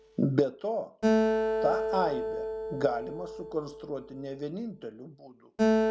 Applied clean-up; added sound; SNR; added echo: none; Acoustic guitar; -2 dB; none.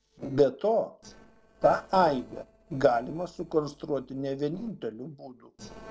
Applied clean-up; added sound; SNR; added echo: neural separator model SepFormer DNS4.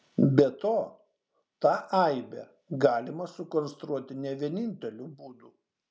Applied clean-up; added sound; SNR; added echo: none; none; none; none.